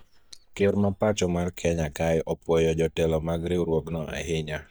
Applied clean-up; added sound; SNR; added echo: neural mask model DeepFilterNet 3.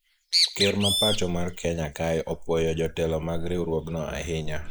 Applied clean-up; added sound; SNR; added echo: neural mask model Resemble Enhance denoiser.